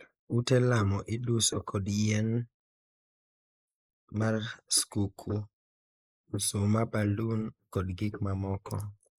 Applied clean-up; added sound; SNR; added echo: neural mask model Resemble Enhance denoiser.